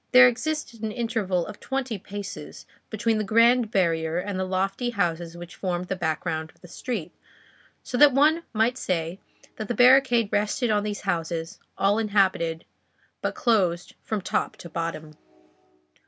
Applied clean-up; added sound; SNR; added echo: none; none; none; none.